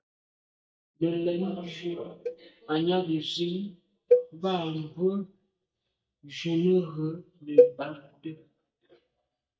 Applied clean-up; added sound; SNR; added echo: neural mask model DeepFilterNet 3.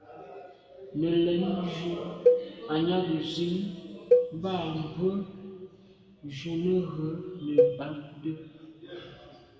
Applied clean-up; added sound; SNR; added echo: none; Cowbell; -2 dB; reverberation time 2.0 s.